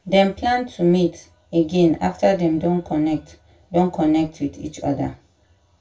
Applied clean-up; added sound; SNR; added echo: none; none; none; reverberation time 0.2 s.